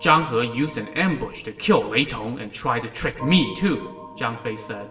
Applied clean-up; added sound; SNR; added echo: none; Organ; 17 dB; reverberation time 1.1 s.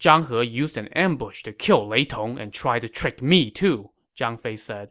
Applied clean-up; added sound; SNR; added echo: none; none; none; none.